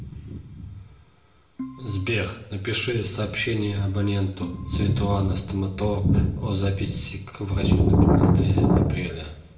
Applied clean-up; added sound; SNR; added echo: none; Organ; 17 dB; reverberation time 0.6 s.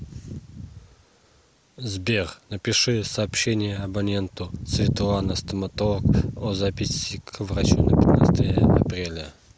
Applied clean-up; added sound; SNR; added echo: none; none; none; none.